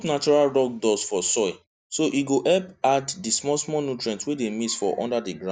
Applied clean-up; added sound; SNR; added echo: none; none; none; none.